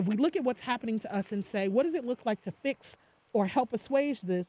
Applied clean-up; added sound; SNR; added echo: neural mask model Resemble Enhance denoiser.